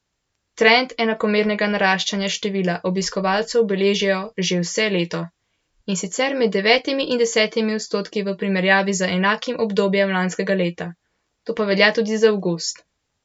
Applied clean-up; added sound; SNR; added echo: none; none; none; none.